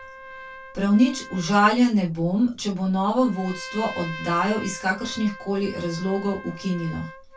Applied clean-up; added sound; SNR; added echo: none; Trumpet; 16 dB; reverberation time 0.1 s.